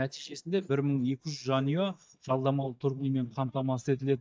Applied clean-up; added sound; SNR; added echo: neural mask model DeepFilterNet 3.